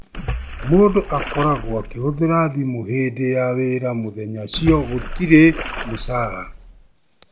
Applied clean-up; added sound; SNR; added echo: none; Splash, splatter; 10 dB; none.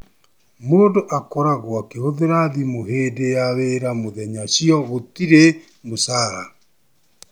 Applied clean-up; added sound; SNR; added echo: none; none; none; none.